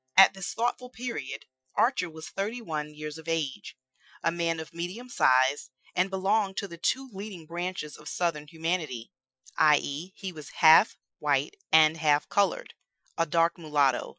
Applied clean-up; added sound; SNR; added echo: classical method Wiener filter.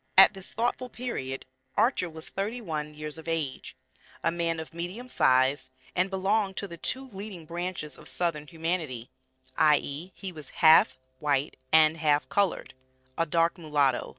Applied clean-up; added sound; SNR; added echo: neural separator model SepFormer DNS4.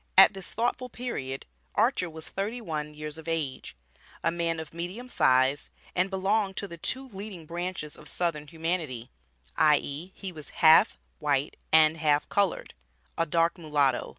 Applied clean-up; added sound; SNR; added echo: none; none; none; none.